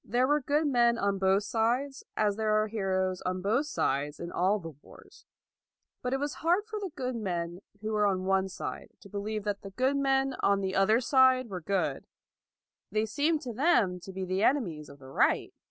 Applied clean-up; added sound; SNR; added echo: none; none; none; none.